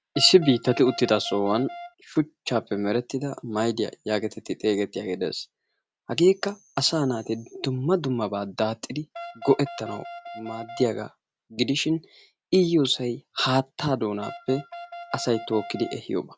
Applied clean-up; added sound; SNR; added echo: none; Wind instrument, woodwind instrument; 13 dB; none.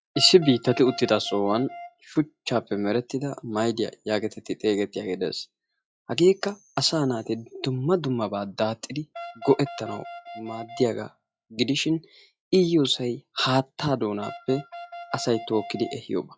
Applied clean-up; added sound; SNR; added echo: classical method log-MMSE.